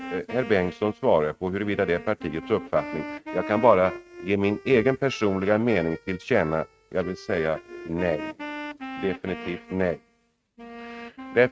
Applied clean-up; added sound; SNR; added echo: neural mask model RNNoise.